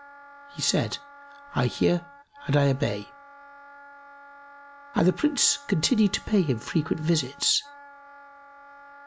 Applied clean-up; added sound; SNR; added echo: none; Wind instrument, woodwind instrument; 20 dB; none.